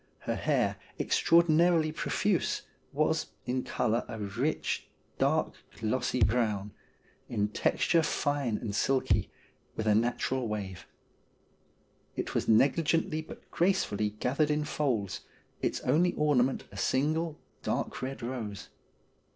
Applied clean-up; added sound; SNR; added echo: none; Bass drum; -1 dB; none.